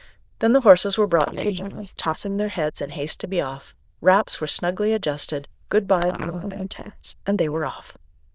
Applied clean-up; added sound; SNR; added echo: neural diffusion model UNIVERSE++.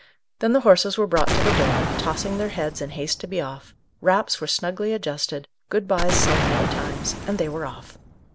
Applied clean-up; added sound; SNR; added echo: none; Explosion; 2 dB; none.